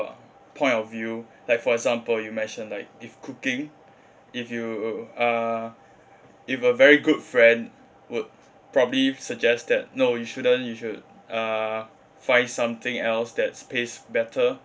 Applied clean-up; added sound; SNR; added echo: none; none; none; none.